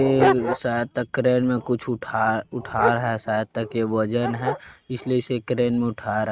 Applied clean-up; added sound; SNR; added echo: neural mask model RNNoise.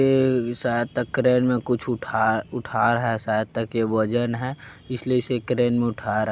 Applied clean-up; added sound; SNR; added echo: none; none; none; none.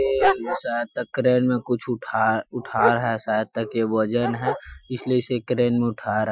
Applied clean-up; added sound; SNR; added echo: classical method Wiener filter.